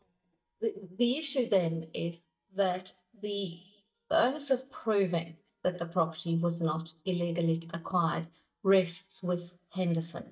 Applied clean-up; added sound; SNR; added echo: neural mask model DeepFilterNet 3.